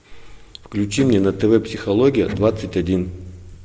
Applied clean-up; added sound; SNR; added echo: none; Electric guitar; 13 dB; none.